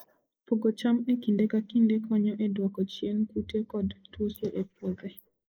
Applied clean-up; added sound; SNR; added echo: neural mask model Resemble Enhance denoiser.